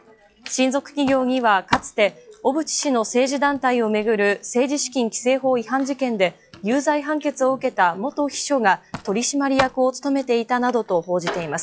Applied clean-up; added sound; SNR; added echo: classical method log-MMSE.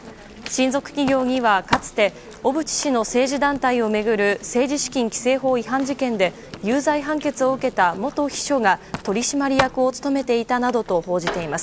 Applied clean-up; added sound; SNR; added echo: none; Writing; 15 dB; none.